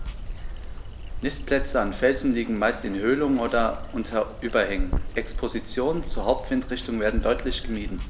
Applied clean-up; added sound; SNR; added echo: none; Water; 5 dB; none.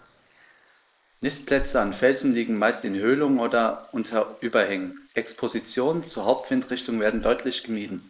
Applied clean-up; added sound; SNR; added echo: neural mask model Resemble Enhance denoiser.